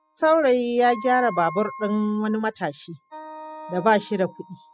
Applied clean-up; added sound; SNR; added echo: classical method spectral subtraction.